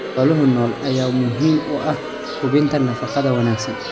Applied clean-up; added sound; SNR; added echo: none; Crowd; 9 dB; none.